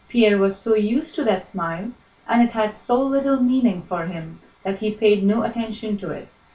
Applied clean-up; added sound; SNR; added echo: none; none; none; reverberation time 0.1 s.